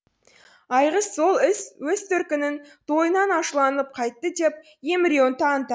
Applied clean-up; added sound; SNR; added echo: none; none; none; none.